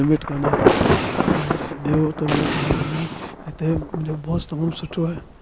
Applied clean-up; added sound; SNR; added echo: none; Explosion + Thunder / Traffic noise, roadway noise / Rain / Insect; -1 dB; none.